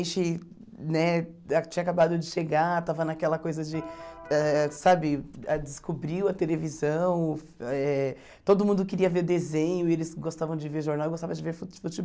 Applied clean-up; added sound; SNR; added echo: none; Electric guitar; 16 dB; none.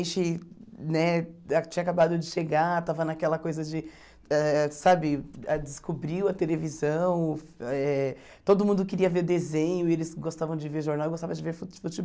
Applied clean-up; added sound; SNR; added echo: none; none; none; none.